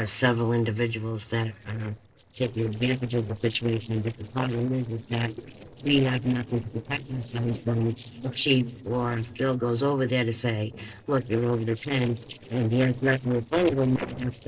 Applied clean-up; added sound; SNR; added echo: neural separator model SepFormer DNS4.